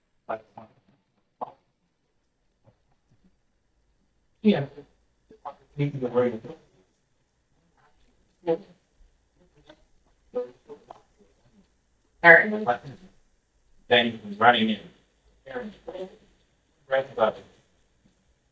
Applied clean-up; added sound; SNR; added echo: neural mask model DeepFilterNet 3.